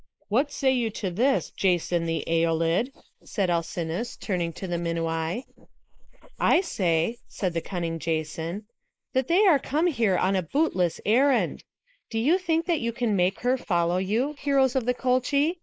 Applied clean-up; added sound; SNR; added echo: neural mask model Resemble Enhance denoiser.